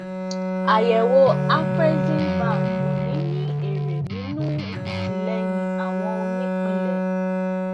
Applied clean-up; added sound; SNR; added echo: none; Guitar + Bowed string instrument; -2 dB; none.